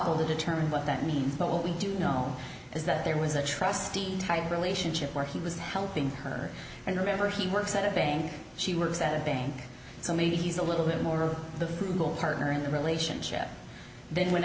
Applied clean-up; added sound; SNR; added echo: none; none; none; none.